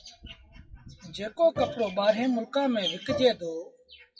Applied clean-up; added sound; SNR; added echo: classical method WPE with log-MMSE.